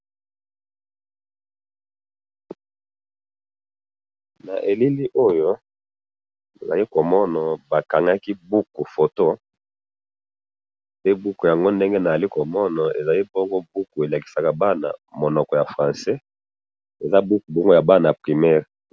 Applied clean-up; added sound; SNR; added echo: none; none; none; none.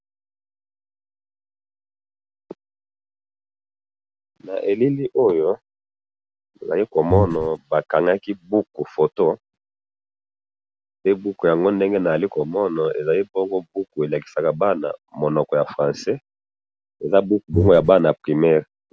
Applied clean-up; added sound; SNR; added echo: none; Breathing; 0 dB; none.